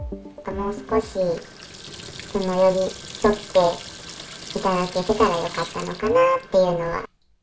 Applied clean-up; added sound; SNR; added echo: none; Sink (filling or washing) / Water tap, faucet; 17 dB; none.